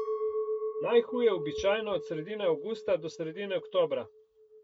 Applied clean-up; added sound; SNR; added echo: none; Chink, clink; 6 dB; none.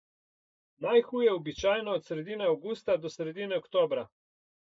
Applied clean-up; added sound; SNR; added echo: neural mask model Resemble Enhance denoiser.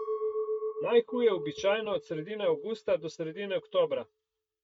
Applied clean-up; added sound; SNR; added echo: neural mask model RNNoise.